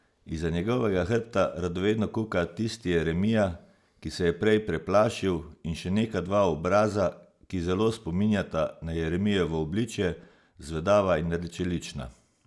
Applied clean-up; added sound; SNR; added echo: none; none; none; none.